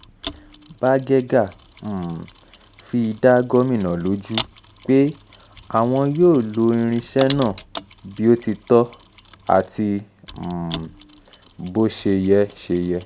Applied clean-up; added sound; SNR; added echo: none; Mechanisms; 16 dB; none.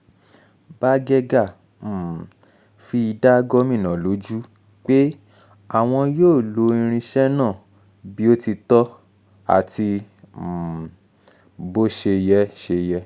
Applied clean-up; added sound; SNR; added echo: none; none; none; none.